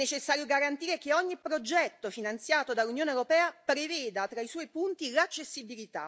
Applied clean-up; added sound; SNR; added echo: none; none; none; none.